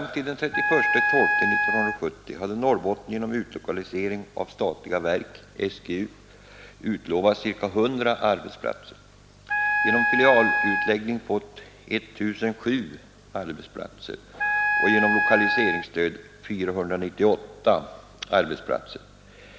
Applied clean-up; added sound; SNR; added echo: none; Wind instrument, woodwind instrument; -2 dB; none.